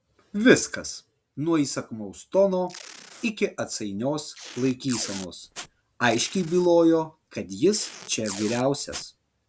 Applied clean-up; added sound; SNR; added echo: none; Packing tape, duct tape; 17 dB; none.